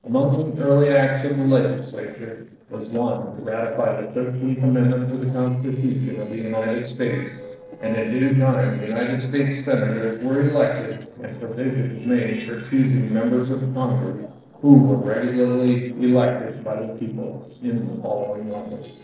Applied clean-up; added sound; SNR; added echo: neural separator model SepFormer DNS4.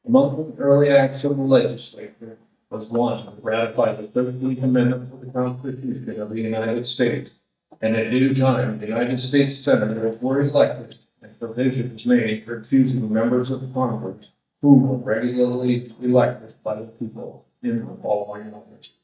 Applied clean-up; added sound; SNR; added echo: neural mask model DeepFilterNet 3.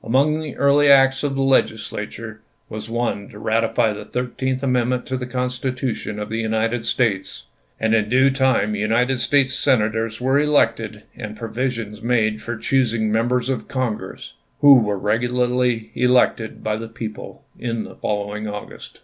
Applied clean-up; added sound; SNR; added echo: none; none; none; none.